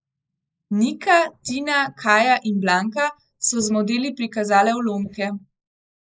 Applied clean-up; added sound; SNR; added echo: neural mask model Resemble Enhance denoiser.